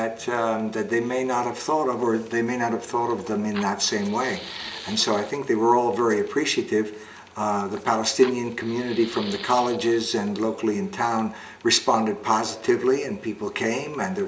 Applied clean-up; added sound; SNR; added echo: none; Fire; 18 dB; none.